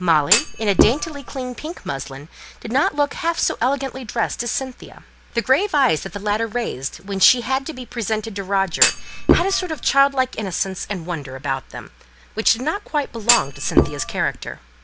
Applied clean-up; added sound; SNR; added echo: none; Thump, thud; -2 dB; none.